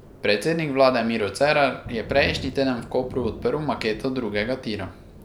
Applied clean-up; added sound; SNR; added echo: none; Thunder; 15 dB; none.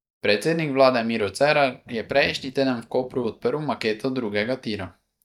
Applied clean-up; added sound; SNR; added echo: neural mask model DeepFilterNet 3.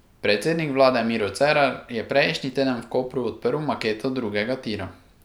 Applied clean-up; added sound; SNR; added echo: none; none; none; none.